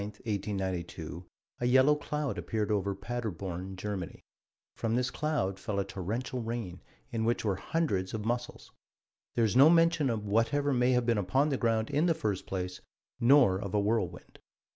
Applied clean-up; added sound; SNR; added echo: none; none; none; none.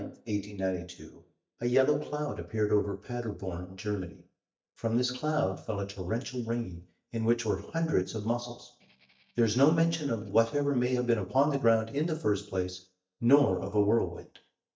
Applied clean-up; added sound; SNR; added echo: neural mask model DeepFilterNet 3.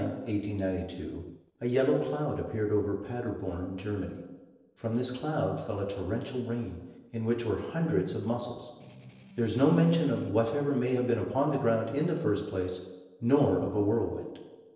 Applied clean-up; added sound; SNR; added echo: neural separator model SepFormer DNS4.